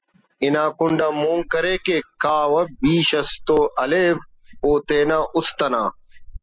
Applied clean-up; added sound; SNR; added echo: classical method spectral subtraction.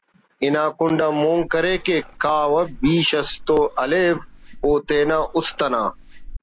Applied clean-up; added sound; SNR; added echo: none; Meow; 15 dB; none.